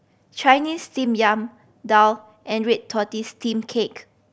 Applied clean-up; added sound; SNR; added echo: none; none; none; none.